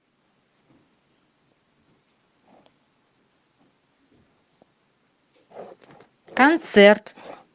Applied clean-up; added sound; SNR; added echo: none; none; none; none.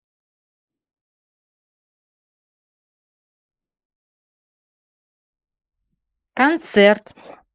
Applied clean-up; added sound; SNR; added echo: neural mask model Resemble Enhance denoiser.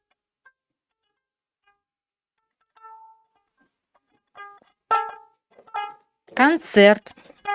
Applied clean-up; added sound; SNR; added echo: neural mask model RNNoise.